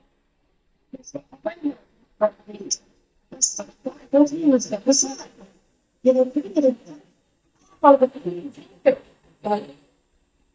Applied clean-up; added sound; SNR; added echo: neural mask model DeepFilterNet 3.